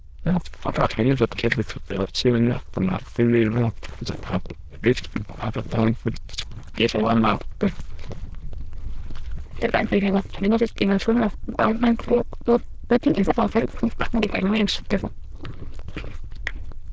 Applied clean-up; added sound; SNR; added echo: neural diffusion model UNIVERSE++.